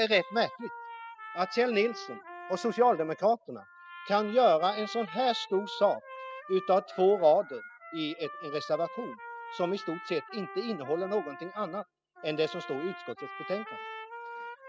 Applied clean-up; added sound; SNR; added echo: classical method spectral subtraction.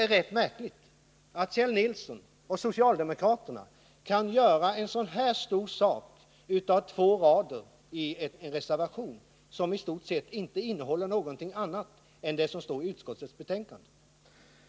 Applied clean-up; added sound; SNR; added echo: none; none; none; none.